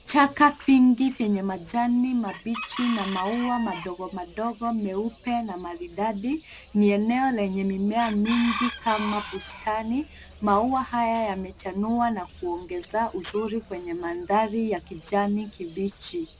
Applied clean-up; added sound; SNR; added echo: none; Chicken, rooster; 15 dB; none.